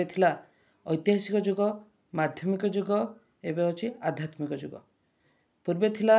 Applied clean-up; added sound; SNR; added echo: none; none; none; none.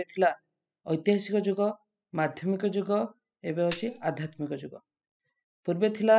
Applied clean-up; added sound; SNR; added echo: classical method spectral subtraction.